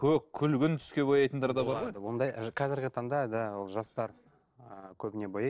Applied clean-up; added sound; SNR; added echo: neural separator model SepFormer DNS4.